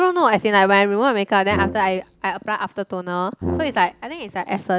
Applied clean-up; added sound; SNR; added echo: none; Brass instrument; 10 dB; none.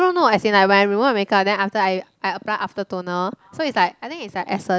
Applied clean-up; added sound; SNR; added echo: none; none; none; none.